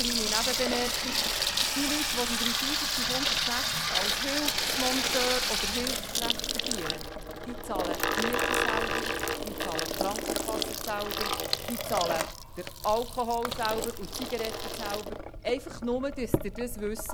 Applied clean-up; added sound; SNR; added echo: none; Sink (filling or washing) / Water tap, faucet; -4 dB; none.